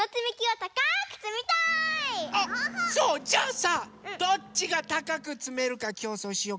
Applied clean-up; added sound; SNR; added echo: none; Hiss / Bus / Engine; 18 dB; none.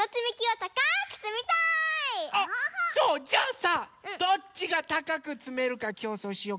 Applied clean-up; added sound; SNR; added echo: none; none; none; none.